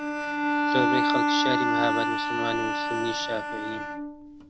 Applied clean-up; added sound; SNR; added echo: none; Bowed string instrument; -5 dB; none.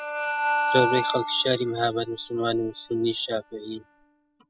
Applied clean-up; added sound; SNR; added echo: classical method spectral subtraction.